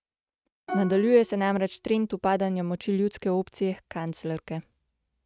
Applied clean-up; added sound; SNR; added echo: neural mask model RNNoise.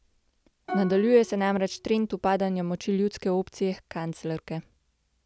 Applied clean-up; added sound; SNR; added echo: none; Plucked string instrument; 14 dB; none.